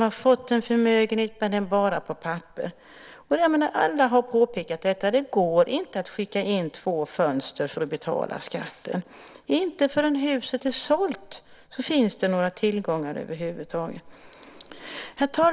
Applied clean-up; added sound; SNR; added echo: none; none; none; none.